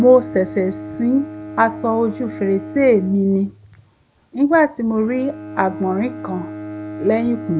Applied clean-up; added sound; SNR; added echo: none; Bowed string instrument; 13 dB; none.